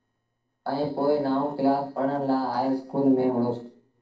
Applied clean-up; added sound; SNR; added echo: neural separator model SepFormer DNS4.